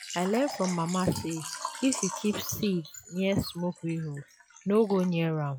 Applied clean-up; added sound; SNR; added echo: classical method log-MMSE.